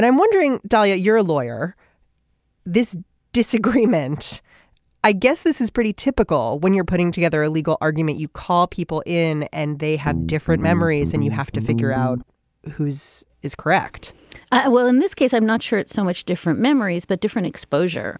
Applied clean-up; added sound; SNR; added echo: none; Guitar; 3 dB; none.